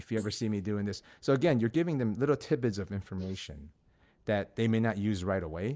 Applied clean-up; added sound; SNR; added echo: neural mask model Resemble Enhance denoiser.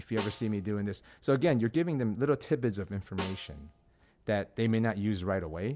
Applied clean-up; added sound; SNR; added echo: none; Snare drum; 16 dB; none.